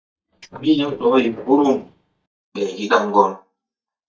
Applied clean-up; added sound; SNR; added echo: neural mask model DeepFilterNet 3.